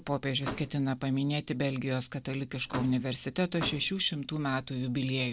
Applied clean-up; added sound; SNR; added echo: none; Slam / Microwave oven; 10 dB; none.